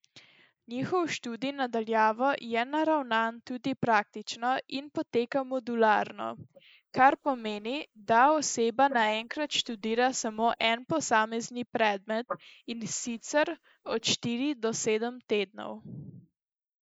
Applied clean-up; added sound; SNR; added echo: neural mask model Resemble Enhance denoiser.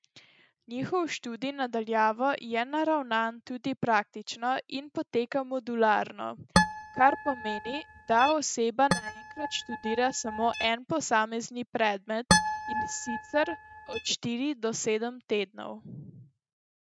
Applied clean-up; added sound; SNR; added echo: neural mask model RNNoise.